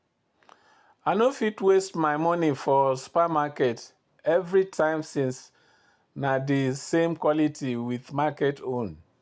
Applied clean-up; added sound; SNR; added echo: none; none; none; none.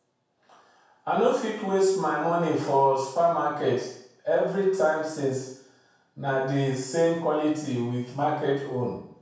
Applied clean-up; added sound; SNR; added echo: none; none; none; reverberation time 0.6 s.